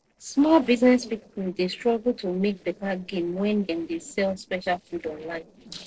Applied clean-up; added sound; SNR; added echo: neural separator model SepFormer DNS4.